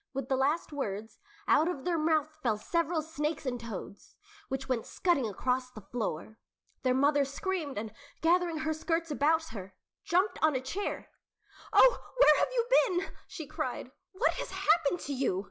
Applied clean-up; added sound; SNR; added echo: none; none; none; none.